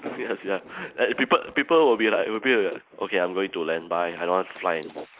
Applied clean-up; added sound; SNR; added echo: neural mask model Resemble Enhance denoiser.